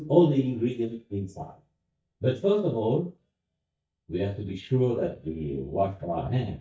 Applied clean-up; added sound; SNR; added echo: neural mask model DeepFilterNet 3.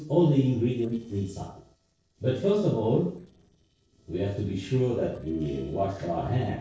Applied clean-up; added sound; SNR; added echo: neural separator model SepFormer DNS4.